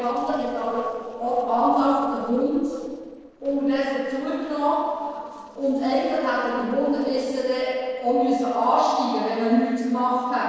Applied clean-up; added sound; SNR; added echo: neural separator model SepFormer DNS4.